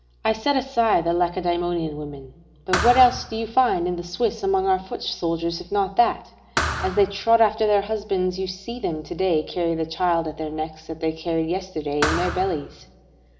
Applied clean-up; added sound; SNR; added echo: none; Thump, thud; 6 dB; reverberation time 1.3 s.